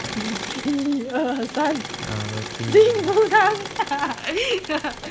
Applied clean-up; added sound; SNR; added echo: none; Engine / Mechanisms; 12 dB; none.